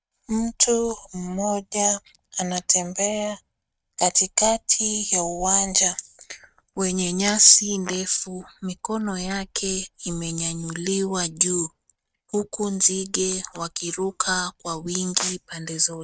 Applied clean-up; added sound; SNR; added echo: neural mask model RNNoise.